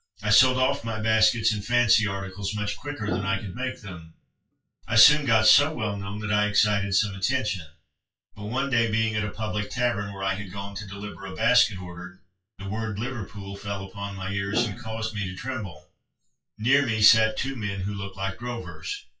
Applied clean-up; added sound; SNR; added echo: classical method WPE with log-MMSE.